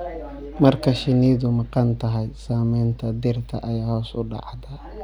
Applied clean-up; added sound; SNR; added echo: none; none; none; none.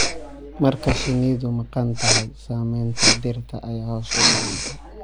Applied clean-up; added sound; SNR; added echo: none; Respiratory sounds; 0 dB; none.